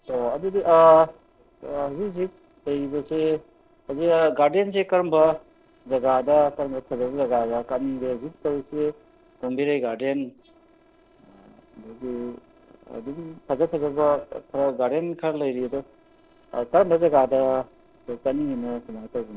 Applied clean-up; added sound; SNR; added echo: neural separator model SepFormer DNS4.